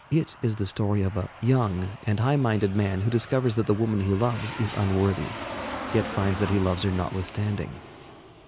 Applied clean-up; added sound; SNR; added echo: none; Aircraft; 13 dB; none.